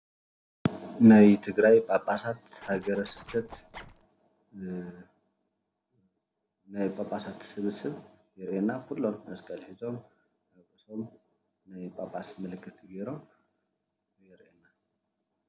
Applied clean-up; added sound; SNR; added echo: none; Zipper (clothing); 18 dB; none.